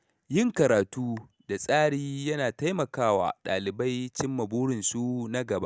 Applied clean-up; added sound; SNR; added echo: none; none; none; none.